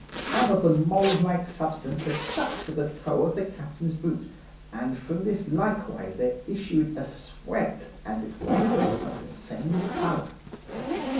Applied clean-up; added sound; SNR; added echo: none; Zipper (clothing); 5 dB; reverberation time 0.6 s.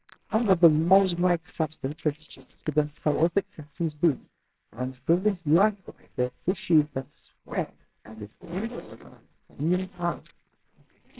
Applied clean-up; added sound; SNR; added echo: neural separator model SepFormer WHAMR!.